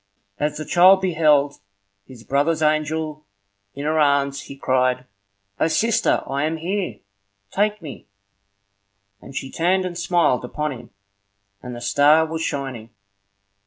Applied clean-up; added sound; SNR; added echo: none; none; none; none.